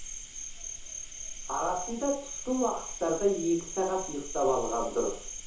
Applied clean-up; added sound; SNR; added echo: none; Cricket; 8 dB; reverberation time 0.6 s.